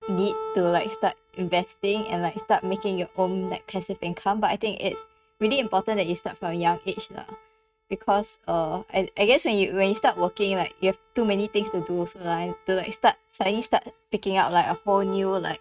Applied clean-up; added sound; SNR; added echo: neural mask model RNNoise.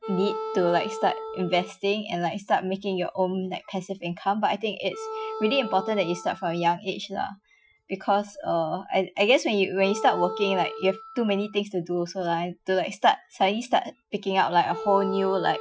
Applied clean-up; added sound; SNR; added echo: classical method Wiener filter.